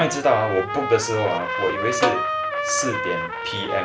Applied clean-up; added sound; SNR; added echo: none; Snare drum + Trumpet; 2 dB; none.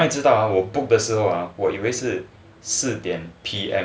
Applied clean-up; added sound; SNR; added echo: none; none; none; none.